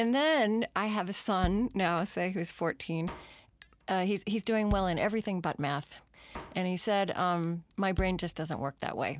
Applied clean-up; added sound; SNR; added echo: none; Drum kit; 13 dB; none.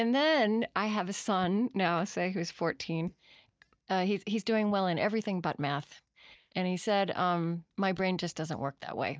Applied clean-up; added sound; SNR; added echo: neural mask model DeepFilterNet 3.